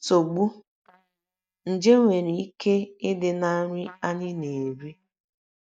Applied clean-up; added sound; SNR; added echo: neural mask model DeepFilterNet 3.